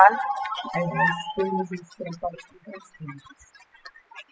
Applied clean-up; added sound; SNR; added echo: classical method spectral subtraction.